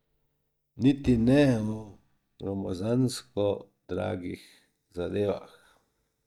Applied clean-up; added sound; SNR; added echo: neural mask model DeepFilterNet 3.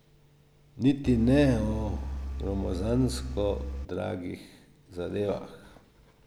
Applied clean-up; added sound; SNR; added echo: none; Engine; 4 dB; none.